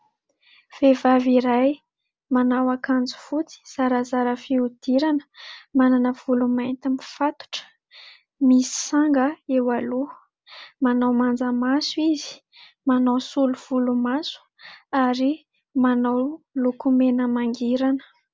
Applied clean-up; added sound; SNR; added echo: none; none; none; none.